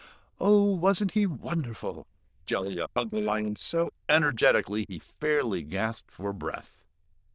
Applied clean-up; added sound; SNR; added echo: neural diffusion model UNIVERSE++.